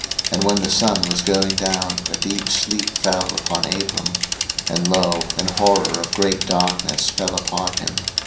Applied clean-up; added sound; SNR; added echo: none; Bicycle; 2 dB; reverberation time 0.6 s.